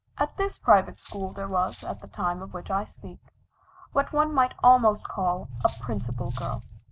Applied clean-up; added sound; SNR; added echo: none; Cutlery, silverware; 18 dB; none.